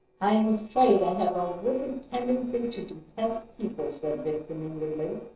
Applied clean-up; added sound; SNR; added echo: neural separator model SepFormer DNS4.